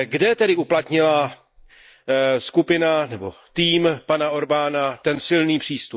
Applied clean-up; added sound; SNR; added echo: neural mask model DeepFilterNet 3.